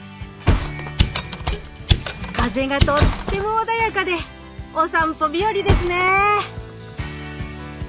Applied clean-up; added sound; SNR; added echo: none; Mechanisms + Thump, thud; 1 dB; none.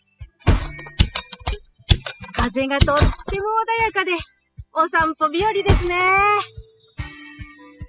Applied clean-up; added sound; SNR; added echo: classical method spectral subtraction.